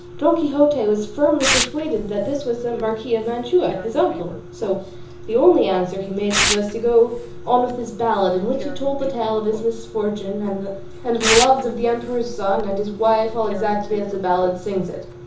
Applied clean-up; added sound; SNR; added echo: none; Tearing; 9 dB; reverberation time 0.7 s.